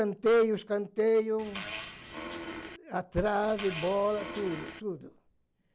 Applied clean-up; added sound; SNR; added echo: none; Fart; 10 dB; none.